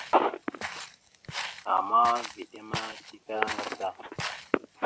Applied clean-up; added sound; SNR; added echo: none; Walk, footsteps; 10 dB; none.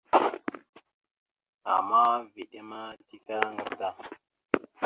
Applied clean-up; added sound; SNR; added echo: none; none; none; none.